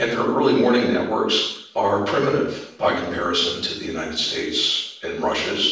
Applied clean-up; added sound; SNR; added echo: none; none; none; reverberation time 0.7 s.